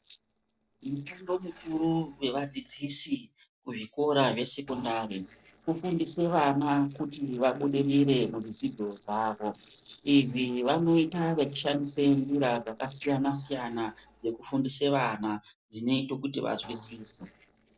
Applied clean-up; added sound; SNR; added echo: neural separator model SepFormer DNS4.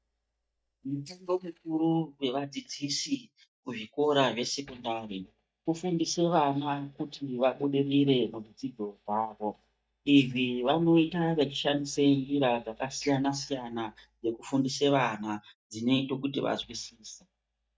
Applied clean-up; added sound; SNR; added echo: neural mask model DeepFilterNet 3.